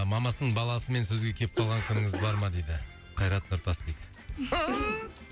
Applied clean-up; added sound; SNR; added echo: none; Cough; 12 dB; none.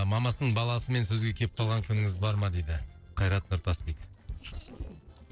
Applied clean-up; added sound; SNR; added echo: neural separator model SepFormer DNS4.